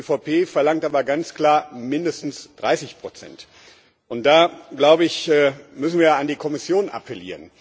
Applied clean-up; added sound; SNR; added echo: none; none; none; none.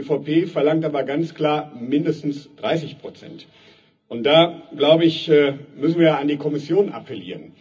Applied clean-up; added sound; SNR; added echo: none; none; none; reverberation time 0.4 s.